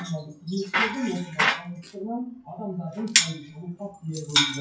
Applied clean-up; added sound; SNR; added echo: classical method WPE with log-MMSE.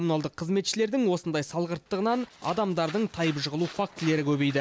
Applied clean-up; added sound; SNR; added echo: none; none; none; none.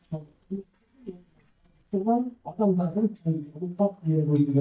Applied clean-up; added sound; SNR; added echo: neural mask model DeepFilterNet 3.